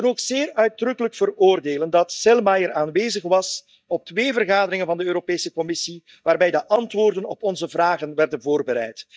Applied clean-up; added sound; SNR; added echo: neural mask model DeepFilterNet 3.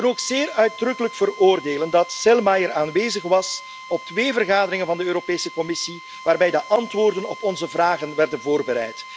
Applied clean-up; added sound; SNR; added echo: none; Drill; 17 dB; none.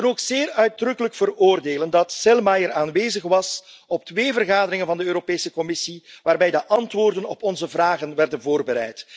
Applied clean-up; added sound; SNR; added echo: none; none; none; none.